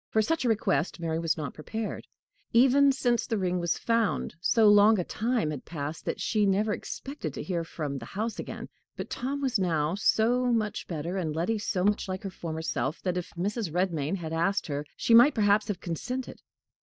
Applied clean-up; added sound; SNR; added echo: neural mask model DeepFilterNet 3.